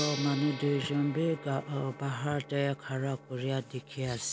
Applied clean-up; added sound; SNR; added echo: none; Gong; 12 dB; none.